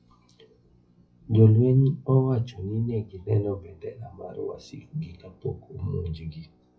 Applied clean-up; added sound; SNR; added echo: classical method WPE with log-MMSE.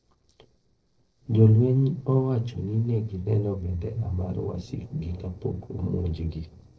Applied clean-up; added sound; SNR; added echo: neural separator model SepFormer DNS4.